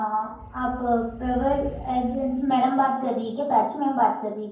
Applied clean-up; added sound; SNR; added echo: none; Animal; 15 dB; reverberation time 0.9 s.